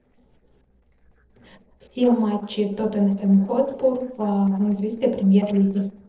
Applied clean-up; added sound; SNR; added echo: neural separator model SepFormer DNS4.